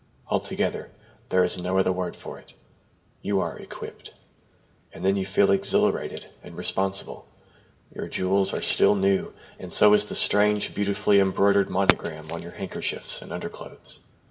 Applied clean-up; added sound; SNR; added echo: none; Fireworks; 14 dB; reverberation time 0.6 s.